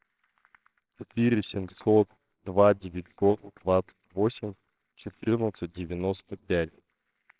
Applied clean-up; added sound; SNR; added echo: neural separator model SepFormer WHAMR!.